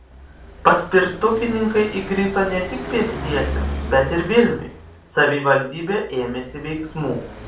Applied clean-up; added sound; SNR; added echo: none; Car passing by; 11 dB; reverberation time 0.4 s.